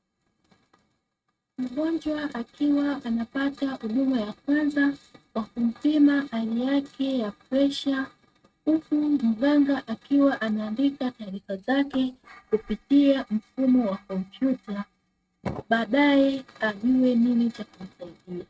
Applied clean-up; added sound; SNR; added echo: neural mask model RNNoise.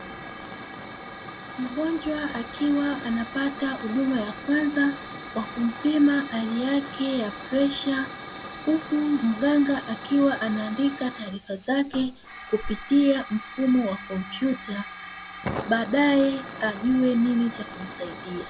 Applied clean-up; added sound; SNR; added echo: none; Hiss / Fire; 12 dB; none.